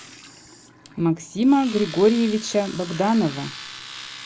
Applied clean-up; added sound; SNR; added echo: none; Domestic sounds, home sounds; 16 dB; none.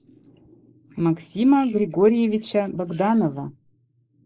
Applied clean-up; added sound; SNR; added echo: neural mask model Resemble Enhance denoiser.